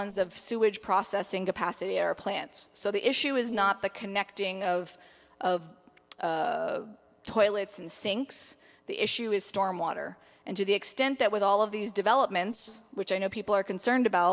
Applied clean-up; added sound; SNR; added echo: neural separator model SepFormer DNS4.